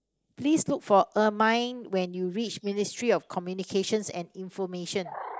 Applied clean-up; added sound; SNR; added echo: neural mask model Resemble Enhance denoiser.